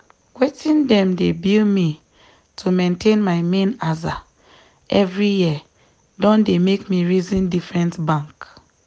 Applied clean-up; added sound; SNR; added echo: none; none; none; none.